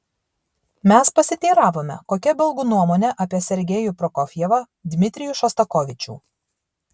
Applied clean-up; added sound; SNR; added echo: none; none; none; none.